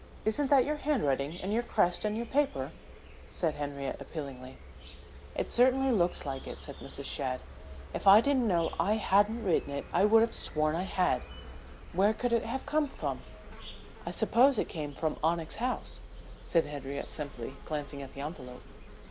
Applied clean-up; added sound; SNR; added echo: none; Insect; 15 dB; none.